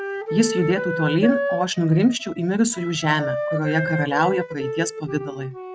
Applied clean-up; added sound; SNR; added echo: neural mask model RNNoise.